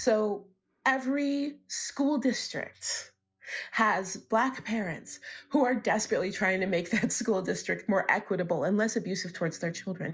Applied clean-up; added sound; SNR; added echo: none; none; none; none.